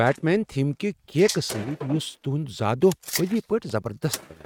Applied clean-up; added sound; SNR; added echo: neural mask model RNNoise.